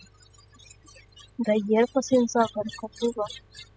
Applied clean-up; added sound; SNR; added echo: classical method spectral subtraction.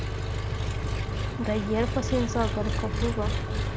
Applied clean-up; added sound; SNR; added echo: none; Engine; -3 dB; none.